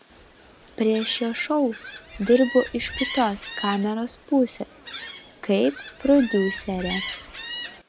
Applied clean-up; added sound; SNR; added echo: none; Gull, seagull; 10 dB; none.